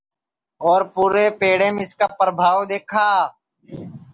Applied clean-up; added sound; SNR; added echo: none; none; none; none.